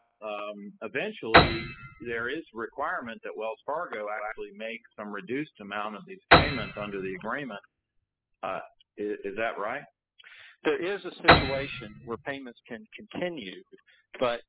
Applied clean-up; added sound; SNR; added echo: classical method spectral subtraction.